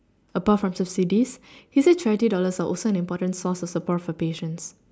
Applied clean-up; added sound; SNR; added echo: none; none; none; none.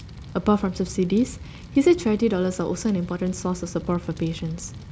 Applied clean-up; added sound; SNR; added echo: none; Fire; 15 dB; none.